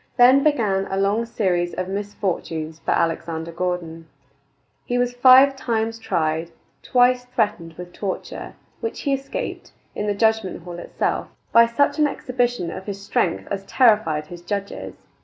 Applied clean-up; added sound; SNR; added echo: none; none; none; none.